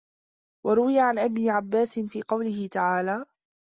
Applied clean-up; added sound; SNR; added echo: none; none; none; none.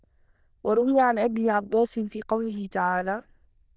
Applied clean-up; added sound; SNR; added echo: neural diffusion model UNIVERSE++.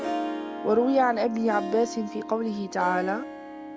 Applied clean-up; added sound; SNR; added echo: none; Harp; 7 dB; none.